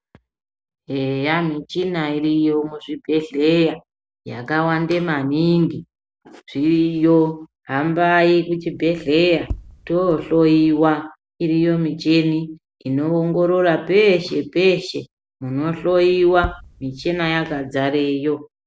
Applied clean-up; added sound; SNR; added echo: none; Tap; 18 dB; none.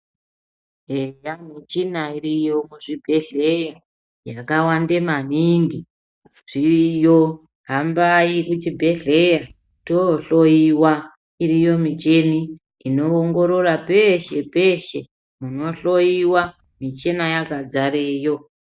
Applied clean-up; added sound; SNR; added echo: neural mask model DeepFilterNet 3.